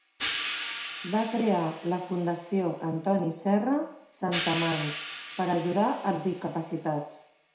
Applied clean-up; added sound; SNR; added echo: none; Hi-hat; 6 dB; reverberation time 0.5 s.